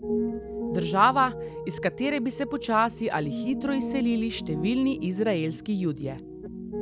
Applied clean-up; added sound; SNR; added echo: none; Piano; 7 dB; none.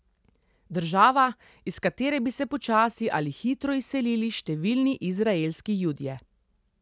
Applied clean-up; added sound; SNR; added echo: none; none; none; none.